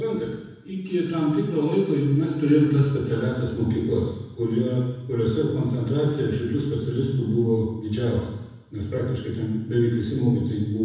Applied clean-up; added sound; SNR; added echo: none; none; none; reverberation time 1.1 s.